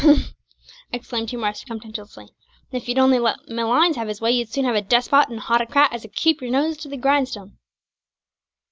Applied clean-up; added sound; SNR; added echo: neural mask model Resemble Enhance denoiser.